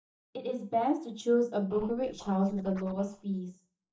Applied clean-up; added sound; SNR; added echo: neural mask model DeepFilterNet 3.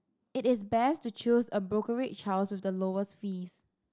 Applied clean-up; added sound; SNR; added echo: none; none; none; none.